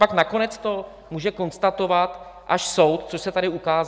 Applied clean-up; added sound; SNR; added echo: none; none; none; none.